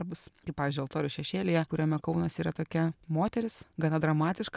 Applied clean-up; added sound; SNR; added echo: none; none; none; none.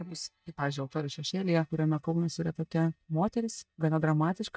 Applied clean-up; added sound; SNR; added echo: neural mask model DeepFilterNet 3.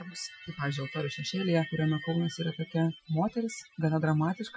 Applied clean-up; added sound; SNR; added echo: classical method Wiener filter.